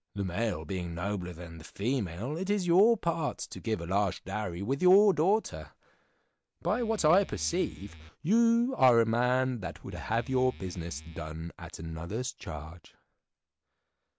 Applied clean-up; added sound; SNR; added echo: none; Musical instrument; 18 dB; none.